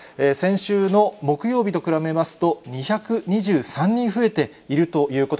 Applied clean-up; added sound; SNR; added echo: none; none; none; none.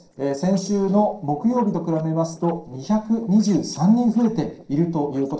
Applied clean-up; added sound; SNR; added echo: neural separator model SepFormer DNS4.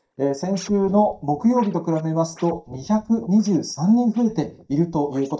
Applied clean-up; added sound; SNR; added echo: neural mask model DeepFilterNet 3.